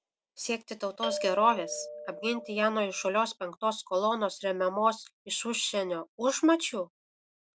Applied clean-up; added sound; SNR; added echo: none; Doorbell; 9 dB; none.